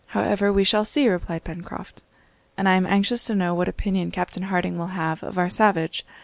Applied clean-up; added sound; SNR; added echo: none; none; none; none.